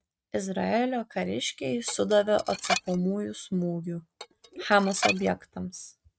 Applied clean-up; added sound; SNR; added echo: neural mask model RNNoise.